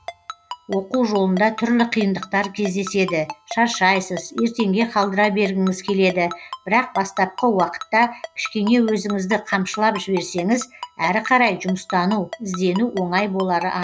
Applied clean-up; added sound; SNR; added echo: none; Ringtone; 15 dB; none.